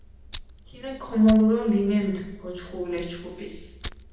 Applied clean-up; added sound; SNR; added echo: none; Fire; 11 dB; reverberation time 0.9 s.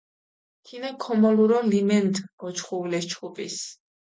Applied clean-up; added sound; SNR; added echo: none; none; none; none.